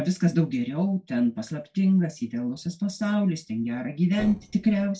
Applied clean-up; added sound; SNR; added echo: neural separator model SepFormer DNS4.